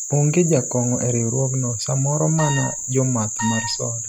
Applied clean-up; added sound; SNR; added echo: none; Wind instrument, woodwind instrument; 10 dB; none.